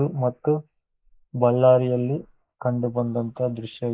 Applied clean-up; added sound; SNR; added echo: neural mask model Resemble Enhance denoiser.